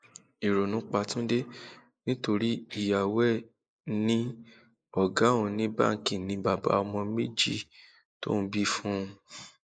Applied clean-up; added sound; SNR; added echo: neural mask model Resemble Enhance denoiser.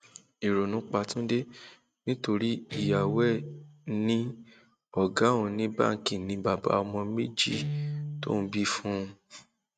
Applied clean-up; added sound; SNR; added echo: neural mask model RNNoise.